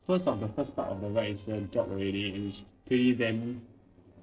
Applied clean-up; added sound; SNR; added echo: neural separator model SepFormer DNS4.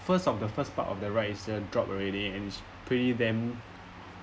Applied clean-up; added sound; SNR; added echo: none; none; none; none.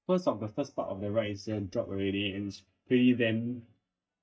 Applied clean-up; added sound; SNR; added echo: neural mask model DeepFilterNet 3.